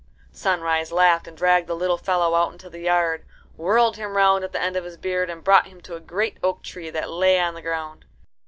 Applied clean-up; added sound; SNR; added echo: none; none; none; none.